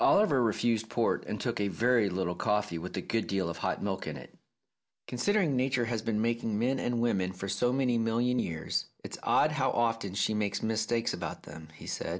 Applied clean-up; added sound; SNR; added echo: none; none; none; none.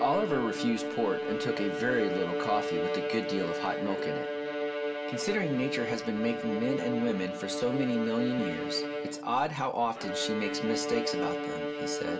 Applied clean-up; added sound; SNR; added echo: none; Bowed string instrument; 2 dB; reverberation time 0.3 s.